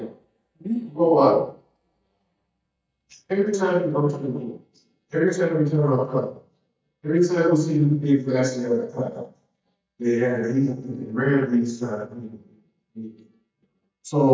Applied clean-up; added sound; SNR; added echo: neural mask model DeepFilterNet 3.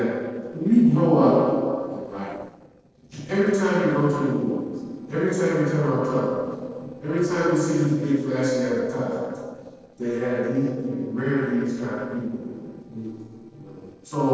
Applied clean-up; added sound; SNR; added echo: neural separator model SepFormer DNS4.